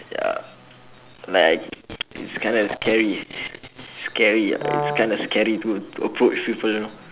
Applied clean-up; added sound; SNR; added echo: none; Brass instrument; 5 dB; none.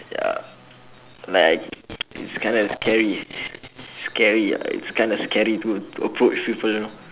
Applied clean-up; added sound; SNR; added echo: none; none; none; none.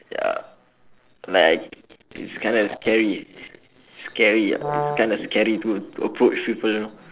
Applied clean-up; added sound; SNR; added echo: neural separator model SepFormer DNS4.